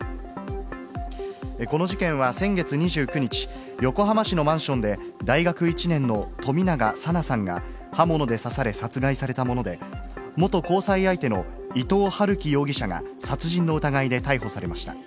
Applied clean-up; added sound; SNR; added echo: none; none; none; none.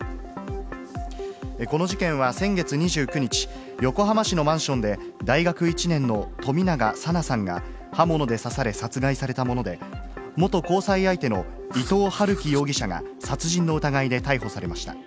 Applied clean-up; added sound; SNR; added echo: none; Writing; 15 dB; none.